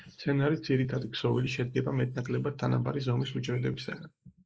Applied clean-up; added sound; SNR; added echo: neural mask model Resemble Enhance denoiser.